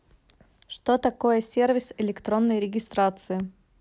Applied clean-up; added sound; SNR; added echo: none; none; none; none.